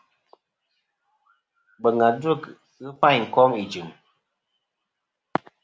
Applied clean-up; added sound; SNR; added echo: none; none; none; none.